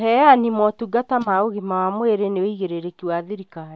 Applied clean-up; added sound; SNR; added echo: neural mask model DeepFilterNet 3.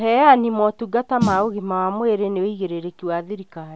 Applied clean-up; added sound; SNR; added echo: none; Snare drum; 10 dB; none.